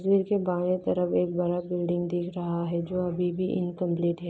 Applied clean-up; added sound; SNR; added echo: none; none; none; none.